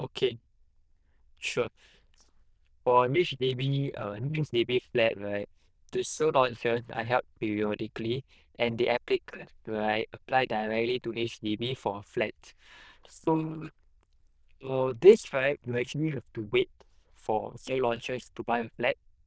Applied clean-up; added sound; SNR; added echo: neural diffusion model UNIVERSE++.